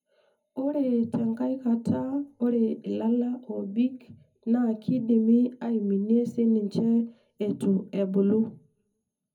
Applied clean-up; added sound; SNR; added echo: none; none; none; reverberation time 0.4 s.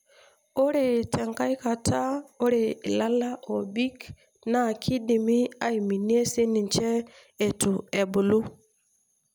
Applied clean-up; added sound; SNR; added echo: none; none; none; none.